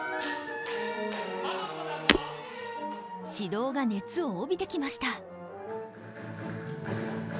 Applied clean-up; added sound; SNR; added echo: none; Shatter; -3 dB; none.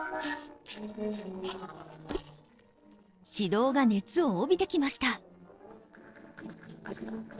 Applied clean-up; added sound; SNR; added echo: neural separator model SepFormer DNS4.